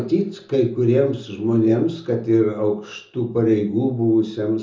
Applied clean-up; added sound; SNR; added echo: none; none; none; reverberation time 0.6 s.